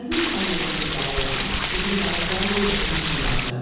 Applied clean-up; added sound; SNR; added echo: none; Stream; -2 dB; reverberation time 1.3 s.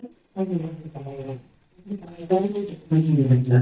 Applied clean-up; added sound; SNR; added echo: neural mask model DeepFilterNet 3.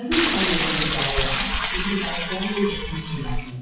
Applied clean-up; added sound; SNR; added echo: classical method WPE with log-MMSE.